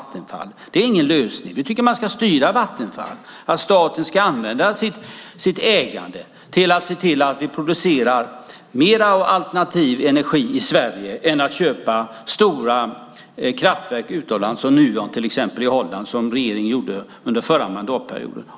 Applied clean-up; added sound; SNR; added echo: none; none; none; none.